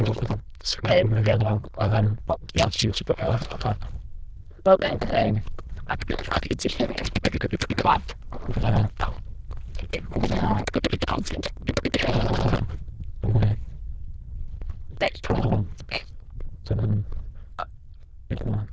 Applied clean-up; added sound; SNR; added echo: neural diffusion model UNIVERSE++.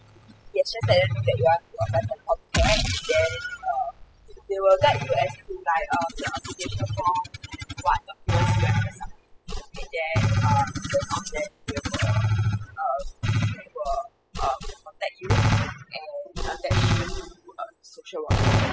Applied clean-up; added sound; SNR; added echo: classical method spectral subtraction.